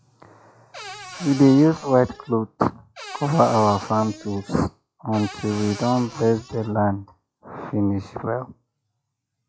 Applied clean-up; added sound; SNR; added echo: classical method log-MMSE.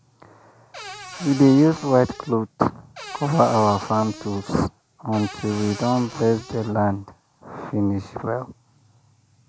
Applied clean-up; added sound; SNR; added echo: none; Cupboard open or close / Door; 15 dB; none.